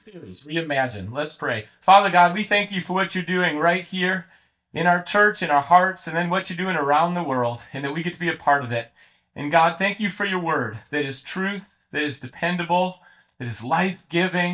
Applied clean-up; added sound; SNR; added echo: neural mask model DeepFilterNet 3.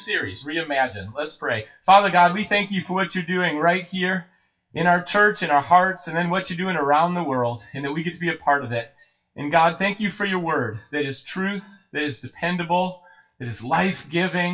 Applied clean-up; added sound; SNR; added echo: classical method WPE with log-MMSE.